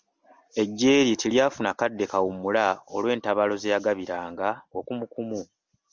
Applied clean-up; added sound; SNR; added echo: none; none; none; none.